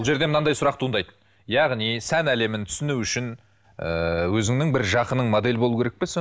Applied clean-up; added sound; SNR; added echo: none; none; none; none.